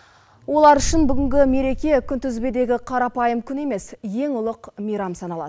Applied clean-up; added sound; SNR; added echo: none; Boom; 6 dB; none.